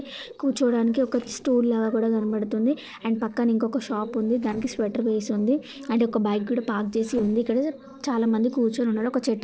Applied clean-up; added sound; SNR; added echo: neural separator model SepFormer DNS4.